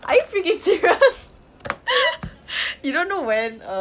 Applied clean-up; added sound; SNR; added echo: none; none; none; none.